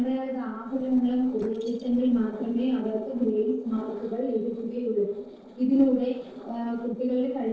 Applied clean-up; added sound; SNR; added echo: neural separator model SepFormer DNS4.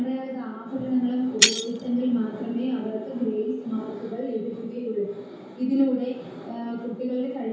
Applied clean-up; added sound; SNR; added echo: none; Shatter; 0 dB; reverberation time 0.8 s.